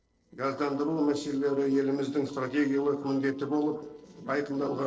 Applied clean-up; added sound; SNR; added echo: neural separator model SepFormer DNS4.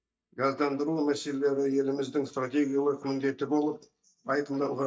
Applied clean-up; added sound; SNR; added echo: neural mask model DeepFilterNet 3.